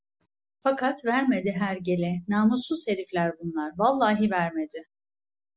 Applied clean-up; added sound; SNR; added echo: none; none; none; none.